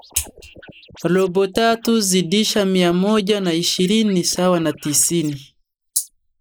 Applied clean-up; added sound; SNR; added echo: neural mask model Resemble Enhance denoiser.